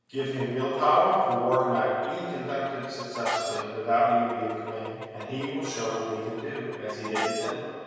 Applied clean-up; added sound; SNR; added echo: none; Chicken, rooster; 11 dB; reverberation time 1.9 s.